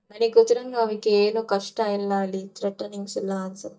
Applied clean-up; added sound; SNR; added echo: neural mask model DeepFilterNet 3.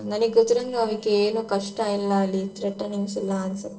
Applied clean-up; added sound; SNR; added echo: neural separator model SepFormer DNS4.